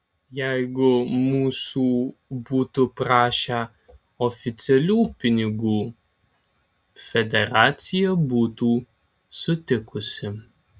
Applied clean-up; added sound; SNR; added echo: none; none; none; none.